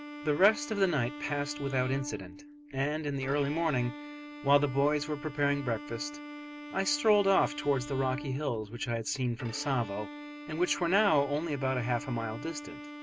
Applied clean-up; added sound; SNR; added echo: none; Bowed string instrument; 12 dB; none.